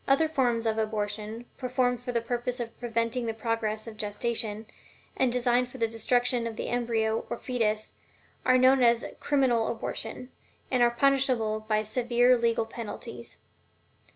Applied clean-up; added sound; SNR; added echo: none; none; none; none.